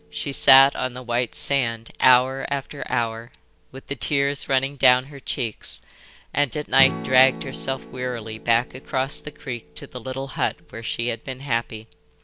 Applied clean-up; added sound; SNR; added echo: none; Strum; 17 dB; none.